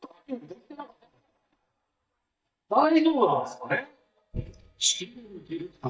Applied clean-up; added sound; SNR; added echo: neural mask model DeepFilterNet 3.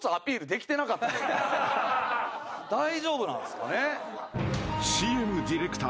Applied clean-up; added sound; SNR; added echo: none; none; none; none.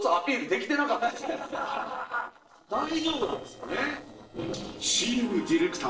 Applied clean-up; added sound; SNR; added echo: neural separator model SepFormer DNS4.